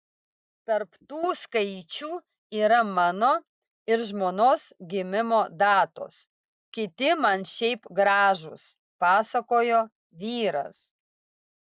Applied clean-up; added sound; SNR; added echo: none; none; none; none.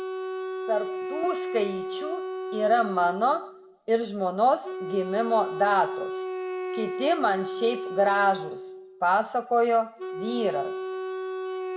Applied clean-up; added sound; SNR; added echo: none; Wind instrument, woodwind instrument; 6 dB; reverberation time 0.5 s.